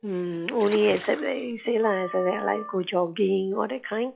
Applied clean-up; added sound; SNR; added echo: classical method log-MMSE.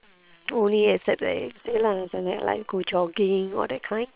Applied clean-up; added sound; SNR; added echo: neural separator model SepFormer WHAM!.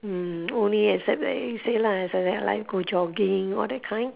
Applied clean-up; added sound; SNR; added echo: none; none; none; none.